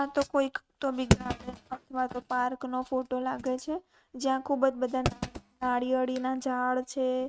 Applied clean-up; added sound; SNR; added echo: neural mask model RNNoise.